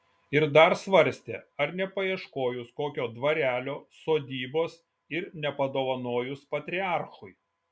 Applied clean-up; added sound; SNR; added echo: none; none; none; none.